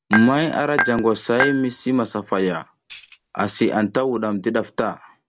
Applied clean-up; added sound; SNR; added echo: none; Tambourine + Dishes, pots, and pans / Chink, clink; 5 dB; none.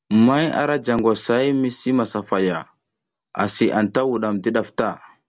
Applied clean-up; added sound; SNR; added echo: none; none; none; none.